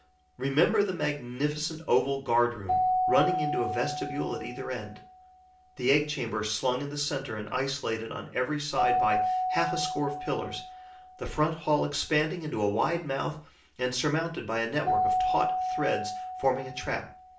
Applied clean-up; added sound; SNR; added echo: none; Keyboard (musical); 3 dB; reverberation time 0.3 s.